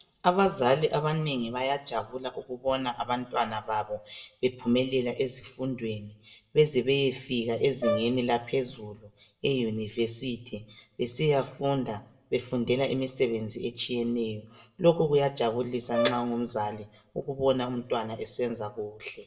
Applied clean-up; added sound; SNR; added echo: none; Brass instrument; 6 dB; reverberation time 0.5 s.